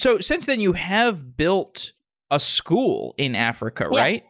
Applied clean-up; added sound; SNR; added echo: none; none; none; none.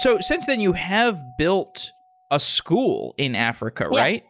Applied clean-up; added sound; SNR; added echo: none; Keyboard (musical); 19 dB; none.